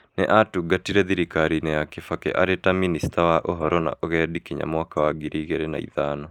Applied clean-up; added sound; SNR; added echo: neural mask model Resemble Enhance denoiser.